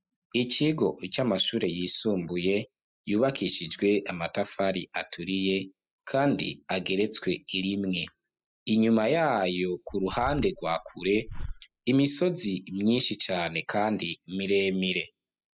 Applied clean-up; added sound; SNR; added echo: classical method spectral subtraction.